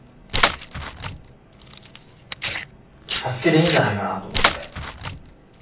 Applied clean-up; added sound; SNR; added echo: none; Tearing; 2 dB; reverberation time 0.3 s.